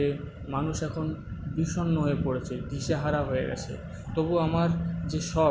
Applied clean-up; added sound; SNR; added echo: none; none; none; none.